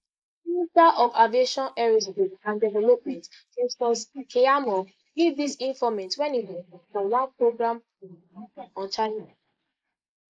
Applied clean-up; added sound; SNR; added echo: neural mask model Resemble Enhance denoiser.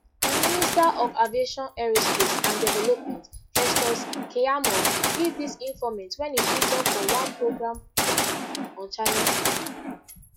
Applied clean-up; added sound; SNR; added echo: classical method log-MMSE.